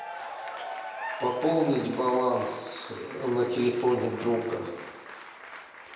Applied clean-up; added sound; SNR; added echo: none; Applause / Cheering; 12 dB; reverberation time 0.9 s.